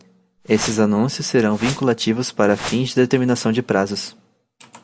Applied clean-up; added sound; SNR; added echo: none; Whoosh, swoosh, swish; 11 dB; none.